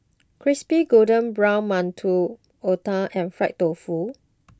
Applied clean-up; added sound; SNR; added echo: none; none; none; none.